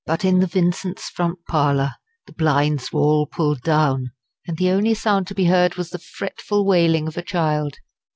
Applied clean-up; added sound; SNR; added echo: none; none; none; none.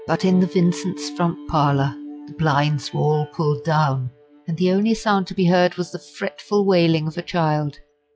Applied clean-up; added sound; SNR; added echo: classical method log-MMSE.